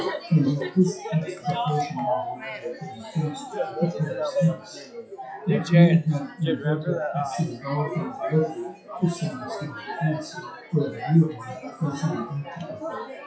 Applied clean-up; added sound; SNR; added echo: classical method WPE with log-MMSE.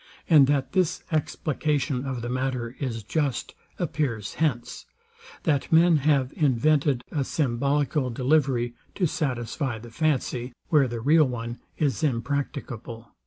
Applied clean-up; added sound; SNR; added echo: none; none; none; none.